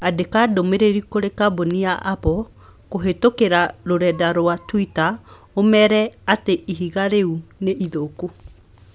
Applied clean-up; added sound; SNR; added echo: none; none; none; none.